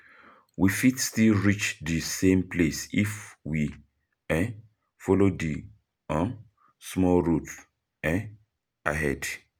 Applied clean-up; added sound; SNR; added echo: none; none; none; none.